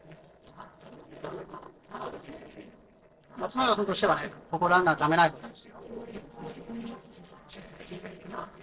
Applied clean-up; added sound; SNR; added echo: neural separator model SepFormer DNS4.